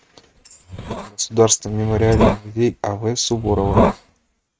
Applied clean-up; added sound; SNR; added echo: neural mask model RNNoise.